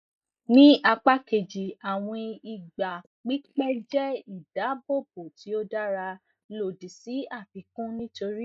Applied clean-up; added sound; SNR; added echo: neural mask model Resemble Enhance denoiser.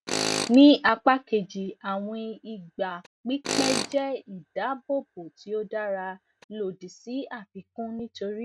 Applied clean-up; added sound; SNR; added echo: none; Tools; 8 dB; none.